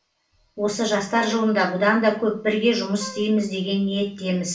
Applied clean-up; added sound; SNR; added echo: none; Wind instrument, woodwind instrument; 19 dB; reverberation time 0.3 s.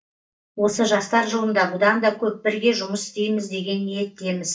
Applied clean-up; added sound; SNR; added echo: neural mask model DeepFilterNet 3.